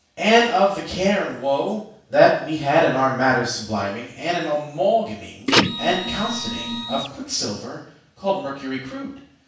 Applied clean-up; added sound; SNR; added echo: none; Printer; 1 dB; reverberation time 0.7 s.